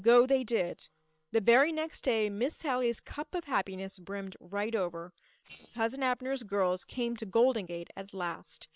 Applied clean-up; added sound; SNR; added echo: neural separator model SepFormer WHAM!.